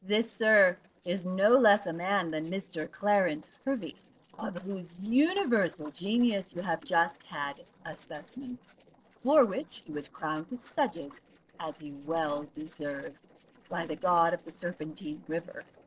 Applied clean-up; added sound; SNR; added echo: neural separator model SepFormer DNS4.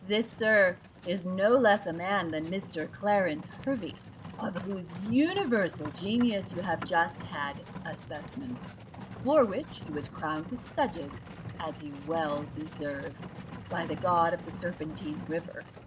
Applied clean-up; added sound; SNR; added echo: none; Livestock, farm animals, working animals; 13 dB; none.